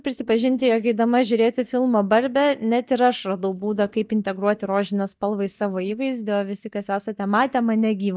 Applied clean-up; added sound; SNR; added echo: neural mask model DeepFilterNet 3.